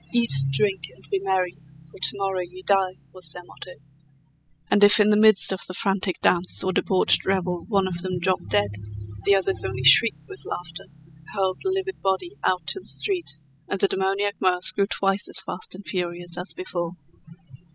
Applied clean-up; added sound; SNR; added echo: classical method spectral subtraction.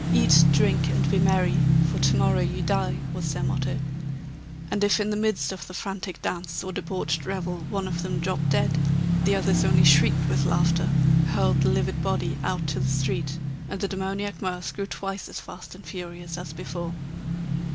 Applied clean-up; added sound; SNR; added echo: none; Motorcycle / Engine; -4 dB; none.